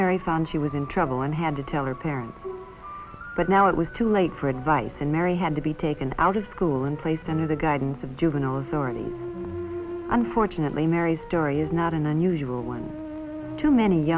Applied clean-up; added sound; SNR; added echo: none; none; none; none.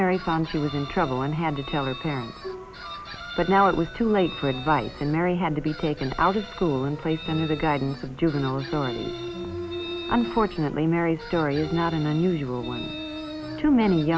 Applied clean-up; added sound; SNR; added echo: none; Chicken, rooster; 17 dB; none.